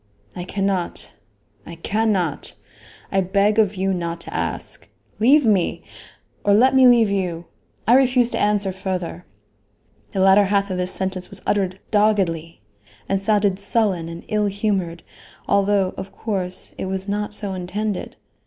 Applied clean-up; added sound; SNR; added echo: none; none; none; none.